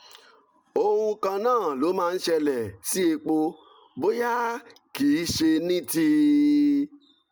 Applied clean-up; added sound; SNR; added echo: none; none; none; none.